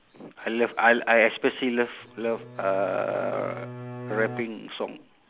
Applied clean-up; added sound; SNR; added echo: none; Bowed string instrument; 13 dB; none.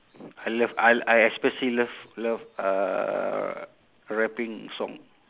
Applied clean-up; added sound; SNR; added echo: none; none; none; none.